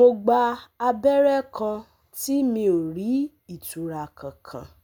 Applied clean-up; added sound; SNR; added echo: none; none; none; none.